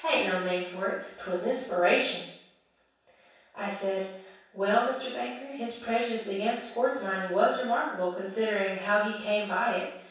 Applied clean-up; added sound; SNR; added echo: none; none; none; reverberation time 0.7 s.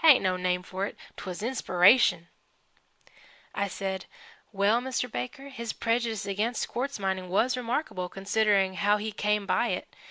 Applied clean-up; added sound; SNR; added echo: none; none; none; none.